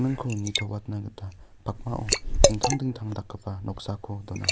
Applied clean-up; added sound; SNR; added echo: none; Liquid; -3 dB; none.